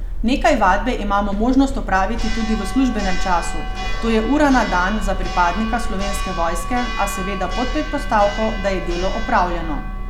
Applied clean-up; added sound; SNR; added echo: none; Church bell; 3 dB; none.